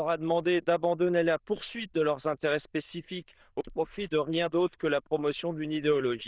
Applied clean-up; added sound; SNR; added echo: neural diffusion model UNIVERSE++.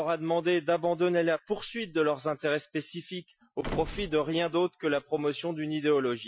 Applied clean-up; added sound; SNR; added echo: classical method Wiener filter.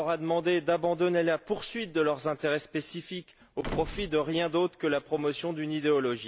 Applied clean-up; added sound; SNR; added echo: none; Slam; 13 dB; none.